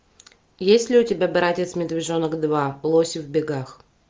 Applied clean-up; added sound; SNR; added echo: none; none; none; none.